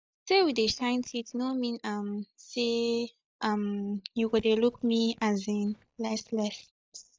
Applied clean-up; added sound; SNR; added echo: neural mask model DeepFilterNet 3.